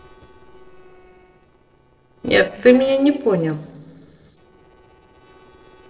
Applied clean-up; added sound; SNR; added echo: neural separator model SepFormer DNS4.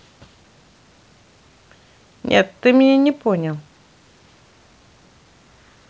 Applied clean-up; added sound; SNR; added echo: none; none; none; none.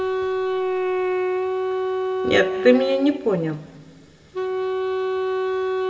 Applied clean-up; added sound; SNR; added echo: none; Wind instrument, woodwind instrument; -1 dB; reverberation time 1.9 s.